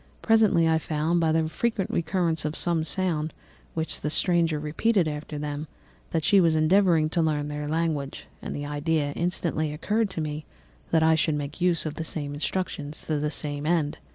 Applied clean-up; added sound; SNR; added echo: none; none; none; none.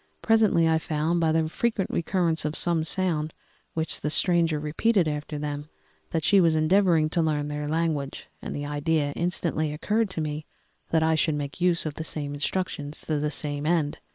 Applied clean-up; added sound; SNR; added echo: neural separator model SepFormer WHAM!.